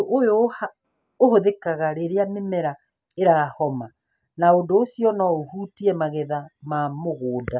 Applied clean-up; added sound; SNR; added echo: none; none; none; none.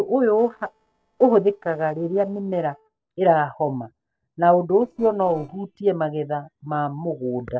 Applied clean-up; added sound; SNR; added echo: neural separator model SepFormer DNS4.